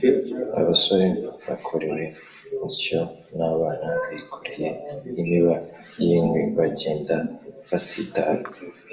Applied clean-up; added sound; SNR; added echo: none; none; none; reverberation time 0.4 s.